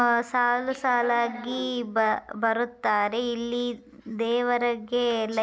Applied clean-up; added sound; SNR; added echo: none; none; none; none.